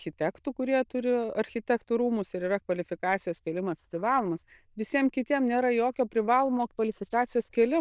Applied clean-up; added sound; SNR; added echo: neural diffusion model UNIVERSE++.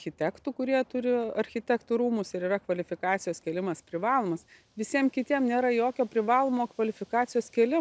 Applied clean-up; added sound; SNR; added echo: none; none; none; none.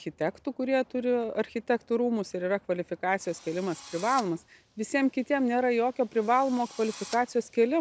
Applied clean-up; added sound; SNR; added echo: none; Drill; 19 dB; none.